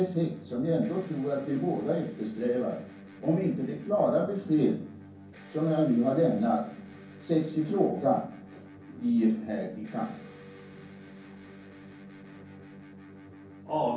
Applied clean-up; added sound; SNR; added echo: none; Electric guitar; 18 dB; reverberation time 0.6 s.